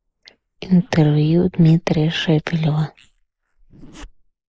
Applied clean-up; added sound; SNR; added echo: neural mask model Resemble Enhance denoiser.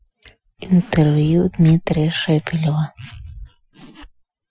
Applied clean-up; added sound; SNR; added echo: classical method Wiener filter.